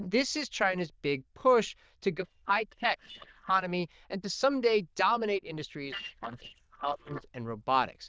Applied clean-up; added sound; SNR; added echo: neural diffusion model UNIVERSE++.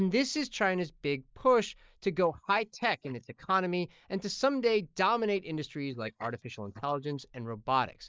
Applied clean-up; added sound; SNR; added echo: neural mask model Resemble Enhance denoiser.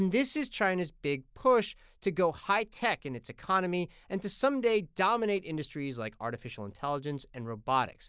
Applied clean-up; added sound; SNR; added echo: none; none; none; none.